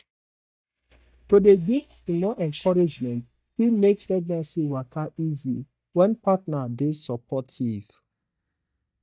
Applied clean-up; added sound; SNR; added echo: neural mask model DeepFilterNet 3.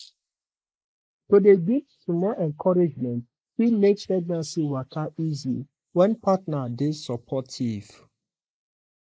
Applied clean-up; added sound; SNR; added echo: neural mask model Resemble Enhance denoiser.